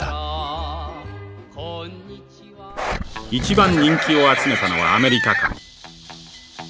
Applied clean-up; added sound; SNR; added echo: none; Livestock, farm animals, working animals; 0 dB; none.